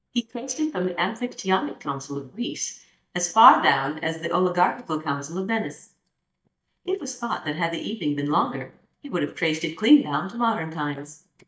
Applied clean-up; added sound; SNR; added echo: neural mask model DeepFilterNet 3.